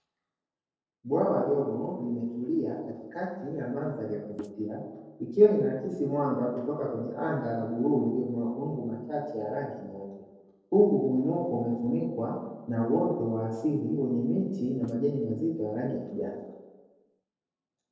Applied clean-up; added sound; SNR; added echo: neural separator model SepFormer DNS4.